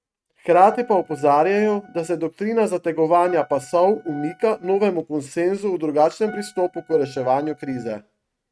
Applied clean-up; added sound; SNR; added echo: neural mask model RNNoise.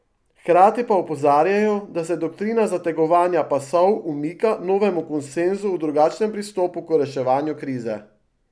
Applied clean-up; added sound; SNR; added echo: none; none; none; none.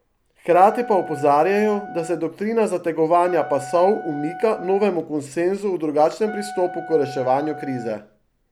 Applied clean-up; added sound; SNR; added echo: none; Wind instrument, woodwind instrument; 15 dB; none.